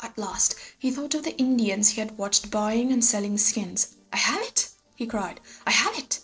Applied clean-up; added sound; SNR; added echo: neural separator model SepFormer DNS4.